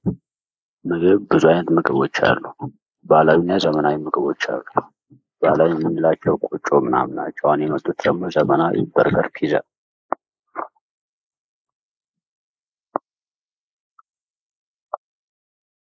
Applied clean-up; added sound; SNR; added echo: neural mask model Resemble Enhance denoiser.